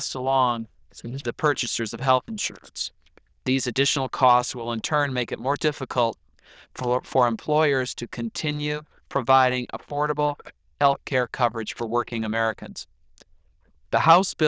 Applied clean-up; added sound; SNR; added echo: neural diffusion model UNIVERSE++.